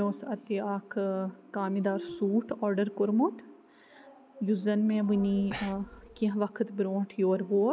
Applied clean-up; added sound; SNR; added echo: none; Breathing; 16 dB; none.